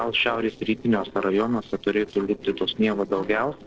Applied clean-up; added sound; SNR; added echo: neural separator model SepFormer DNS4.